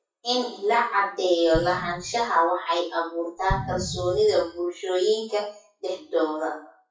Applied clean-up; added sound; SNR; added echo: classical method WPE with log-MMSE.